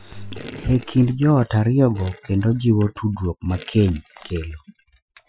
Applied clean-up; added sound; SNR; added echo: classical method Wiener filter.